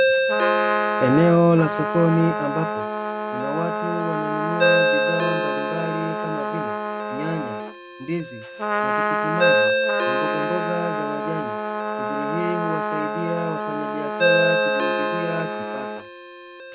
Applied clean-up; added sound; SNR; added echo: none; Trumpet + Ringtone; -3 dB; none.